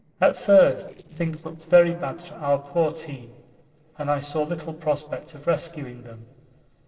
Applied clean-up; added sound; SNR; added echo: neural separator model SepFormer DNS4.